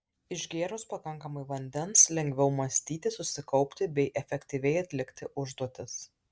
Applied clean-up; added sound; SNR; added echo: none; none; none; none.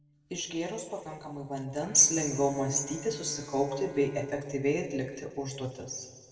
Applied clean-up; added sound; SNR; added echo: none; Bowed string instrument; 18 dB; reverberation time 1.5 s.